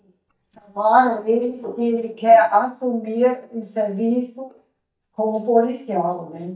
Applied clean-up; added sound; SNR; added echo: neural mask model DeepFilterNet 3.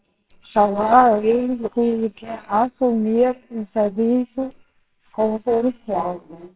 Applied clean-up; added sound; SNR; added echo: neural separator model SepFormer WHAMR!.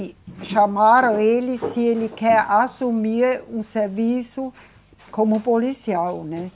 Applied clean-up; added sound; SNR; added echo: none; none; none; none.